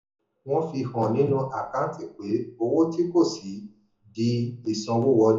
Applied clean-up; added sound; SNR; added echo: none; none; none; reverberation time 0.6 s.